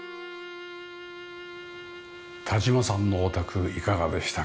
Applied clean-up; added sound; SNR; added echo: none; Bowed string instrument; 13 dB; none.